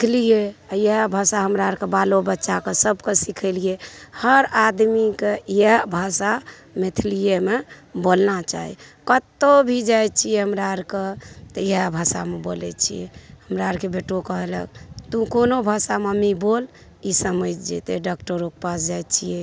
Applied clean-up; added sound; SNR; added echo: none; none; none; none.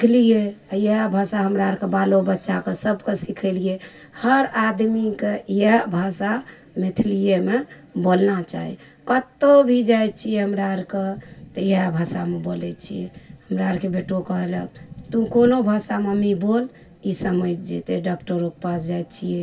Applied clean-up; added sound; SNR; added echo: none; none; none; reverberation time 0.2 s.